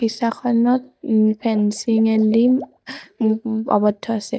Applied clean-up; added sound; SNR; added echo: neural mask model DeepFilterNet 3.